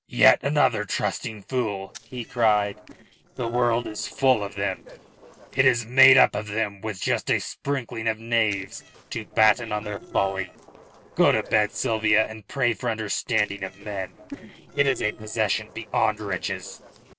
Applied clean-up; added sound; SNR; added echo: neural separator model SepFormer DNS4.